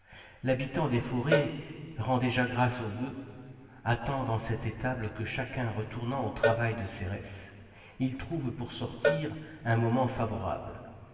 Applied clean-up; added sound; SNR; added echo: none; Cowbell; 4 dB; reverberation time 2.9 s.